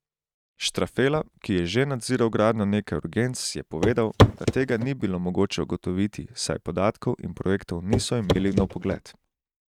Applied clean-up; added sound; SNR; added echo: neural mask model RNNoise.